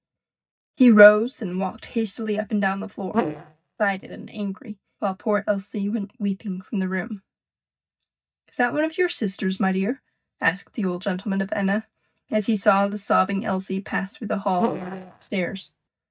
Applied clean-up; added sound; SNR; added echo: neural mask model DeepFilterNet 3.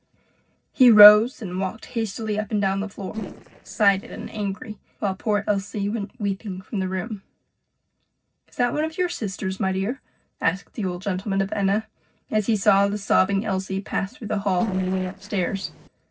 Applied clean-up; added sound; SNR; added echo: neural separator model SepFormer DNS4.